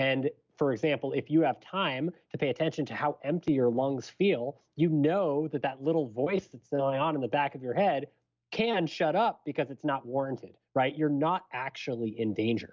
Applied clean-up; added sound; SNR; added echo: none; none; none; none.